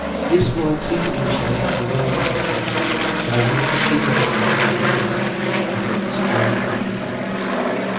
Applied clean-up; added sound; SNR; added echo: none; Aircraft; -4 dB; reverberation time 0.6 s.